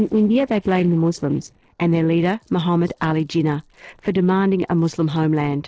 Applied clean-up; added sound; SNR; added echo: neural separator model SepFormer DNS4.